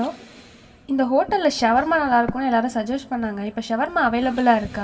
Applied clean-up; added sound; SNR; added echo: none; Breathing; 20 dB; reverberation time 2.0 s.